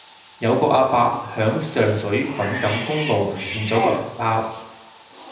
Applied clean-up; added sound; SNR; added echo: none; Bathtub (filling or washing) / Cat; 10 dB; reverberation time 0.8 s.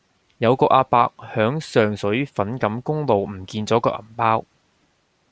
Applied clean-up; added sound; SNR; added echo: none; none; none; none.